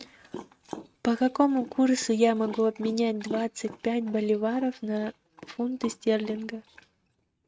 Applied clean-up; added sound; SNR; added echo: neural mask model RNNoise.